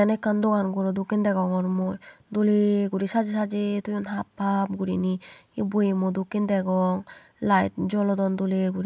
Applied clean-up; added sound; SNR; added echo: none; none; none; none.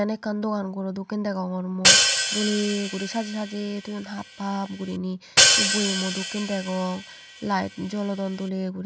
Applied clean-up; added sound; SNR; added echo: none; Hi-hat; -4 dB; none.